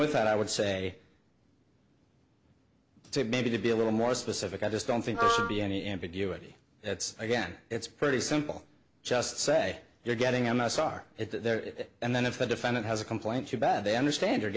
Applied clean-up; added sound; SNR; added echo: none; Wind instrument, woodwind instrument; 0 dB; none.